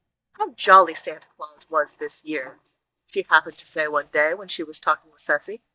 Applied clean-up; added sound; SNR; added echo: neural mask model DeepFilterNet 3.